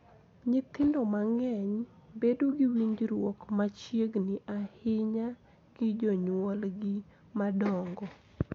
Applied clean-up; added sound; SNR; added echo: none; none; none; none.